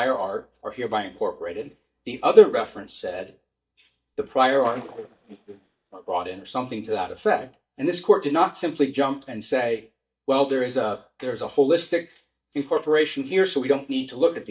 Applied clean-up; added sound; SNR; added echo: neural mask model DeepFilterNet 3.